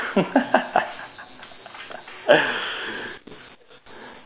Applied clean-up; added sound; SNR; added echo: none; none; none; none.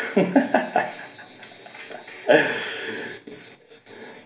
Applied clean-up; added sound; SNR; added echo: none; none; none; reverberation time 0.3 s.